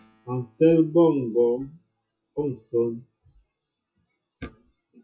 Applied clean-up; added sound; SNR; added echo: classical method WPE with log-MMSE.